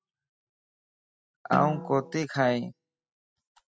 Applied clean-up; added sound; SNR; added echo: classical method spectral subtraction.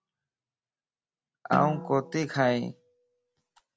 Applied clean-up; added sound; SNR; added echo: none; Drum; 8 dB; none.